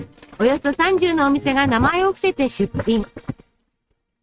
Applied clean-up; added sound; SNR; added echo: neural mask model RNNoise.